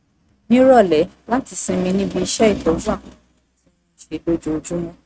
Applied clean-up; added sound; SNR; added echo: neural mask model RNNoise.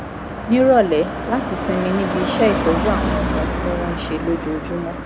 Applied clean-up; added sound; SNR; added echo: none; Car passing by; 3 dB; none.